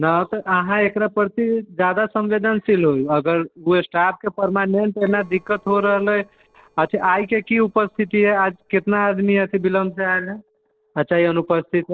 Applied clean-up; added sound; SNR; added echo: neural separator model SepFormer DNS4.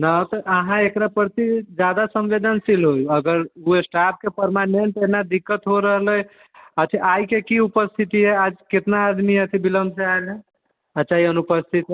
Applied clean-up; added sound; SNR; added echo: none; none; none; none.